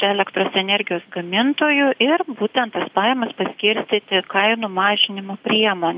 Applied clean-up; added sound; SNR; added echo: none; none; none; none.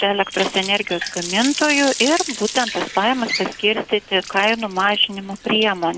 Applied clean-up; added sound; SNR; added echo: none; Water tap, faucet; 10 dB; none.